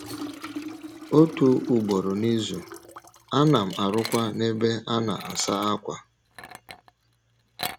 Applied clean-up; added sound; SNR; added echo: none; Liquid; 13 dB; none.